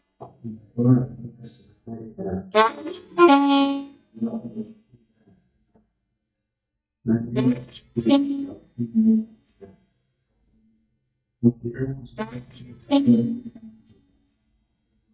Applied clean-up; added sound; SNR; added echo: neural mask model DeepFilterNet 3.